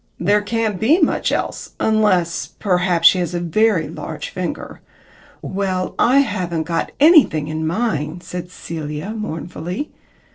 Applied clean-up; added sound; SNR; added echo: neural separator model SepFormer DNS4.